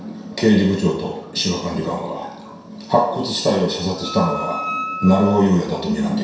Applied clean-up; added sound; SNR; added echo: none; Wind instrument, woodwind instrument; 10 dB; reverberation time 0.7 s.